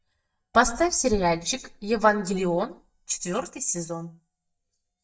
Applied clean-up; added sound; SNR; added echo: neural mask model DeepFilterNet 3.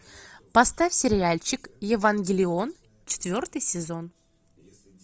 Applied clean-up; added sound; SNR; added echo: none; none; none; none.